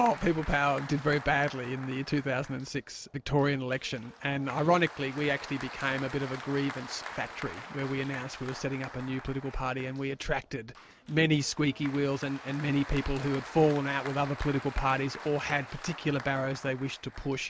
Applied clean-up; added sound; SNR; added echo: none; Applause; 15 dB; none.